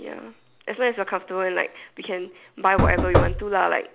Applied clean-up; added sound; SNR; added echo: none; Knock / Wood; -4 dB; none.